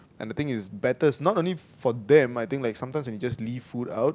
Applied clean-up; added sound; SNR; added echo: none; none; none; none.